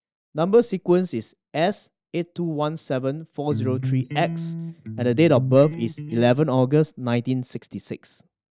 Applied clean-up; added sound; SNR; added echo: neural mask model DeepFilterNet 3.